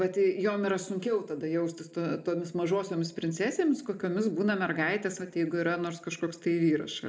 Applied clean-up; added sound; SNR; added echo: none; none; none; reverberation time 0.8 s.